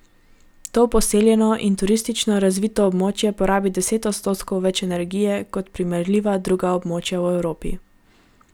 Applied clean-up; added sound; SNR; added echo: none; none; none; none.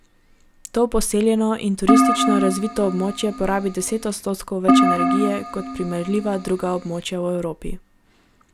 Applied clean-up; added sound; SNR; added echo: none; Keyboard (musical); -2 dB; none.